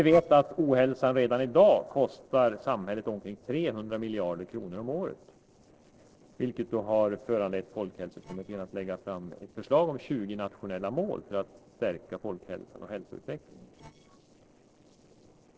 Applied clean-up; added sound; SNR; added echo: neural separator model SepFormer DNS4.